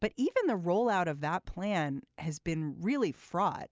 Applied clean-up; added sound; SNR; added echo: none; none; none; none.